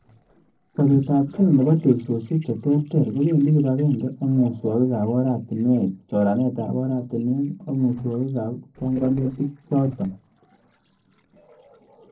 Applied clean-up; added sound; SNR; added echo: neural separator model SepFormer DNS4.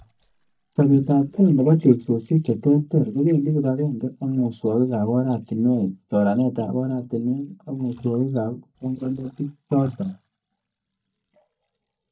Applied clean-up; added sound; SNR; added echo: neural mask model DeepFilterNet 3.